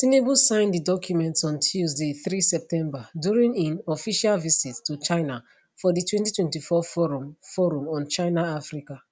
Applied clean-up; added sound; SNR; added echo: none; none; none; none.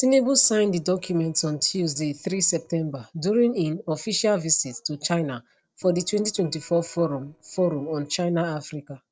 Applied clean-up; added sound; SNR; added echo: neural separator model SepFormer DNS4.